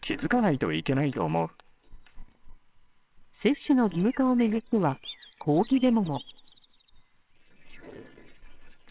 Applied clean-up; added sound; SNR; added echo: neural separator model SepFormer WHAMR!.